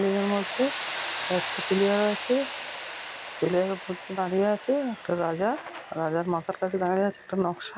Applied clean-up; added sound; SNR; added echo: none; Tools; 8 dB; none.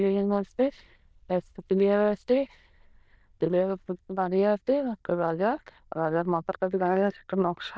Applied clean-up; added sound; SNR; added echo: neural diffusion model UNIVERSE++.